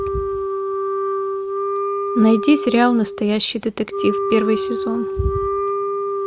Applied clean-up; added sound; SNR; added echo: none; Wind instrument, woodwind instrument; 2 dB; none.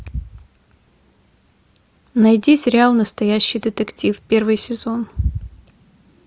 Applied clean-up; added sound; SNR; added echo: none; none; none; none.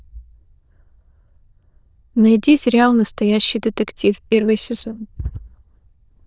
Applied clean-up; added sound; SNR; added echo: neural diffusion model UNIVERSE++.